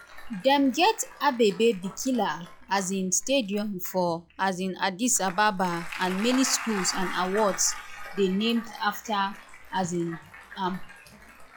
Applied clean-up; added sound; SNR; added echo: classical method log-MMSE.